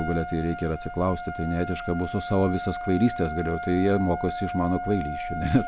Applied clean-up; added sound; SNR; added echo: none; Trumpet; 8 dB; none.